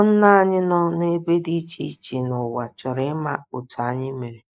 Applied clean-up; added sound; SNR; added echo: neural mask model Resemble Enhance denoiser.